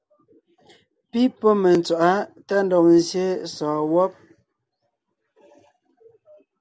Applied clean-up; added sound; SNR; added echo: none; none; none; none.